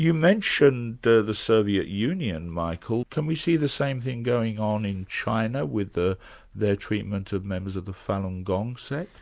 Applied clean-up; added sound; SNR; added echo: none; none; none; none.